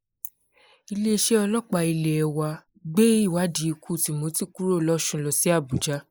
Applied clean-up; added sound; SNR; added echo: neural mask model Resemble Enhance denoiser.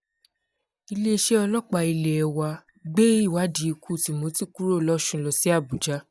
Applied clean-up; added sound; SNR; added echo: neural mask model DeepFilterNet 3.